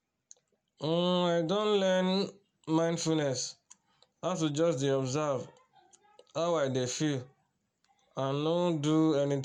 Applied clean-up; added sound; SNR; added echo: none; none; none; none.